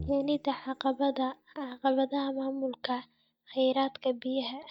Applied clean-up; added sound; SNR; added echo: neural mask model DeepFilterNet 3.